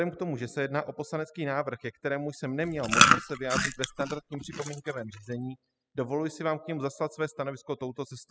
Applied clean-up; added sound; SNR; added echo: classical method spectral subtraction.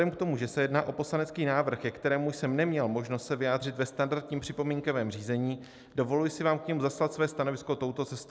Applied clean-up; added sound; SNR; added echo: none; none; none; none.